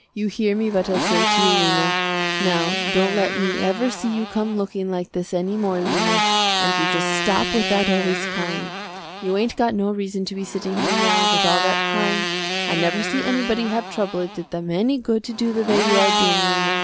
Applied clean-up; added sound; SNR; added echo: none; Motorcycle; 0 dB; none.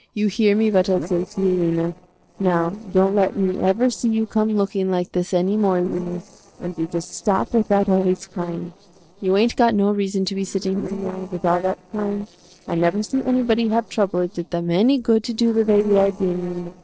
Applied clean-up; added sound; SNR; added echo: neural separator model SepFormer DNS4.